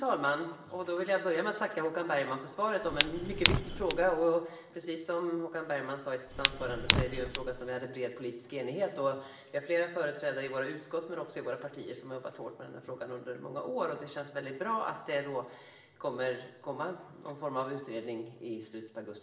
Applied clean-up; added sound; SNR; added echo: none; Fire; -1 dB; reverberation time 1.4 s.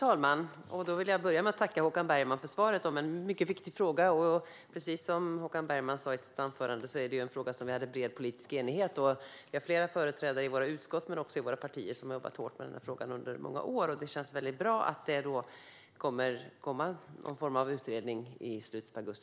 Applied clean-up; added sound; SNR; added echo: none; none; none; none.